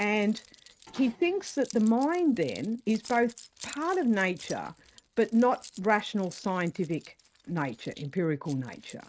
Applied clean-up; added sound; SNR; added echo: neural mask model RNNoise.